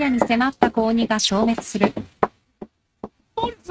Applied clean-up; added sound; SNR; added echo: neural mask model RNNoise.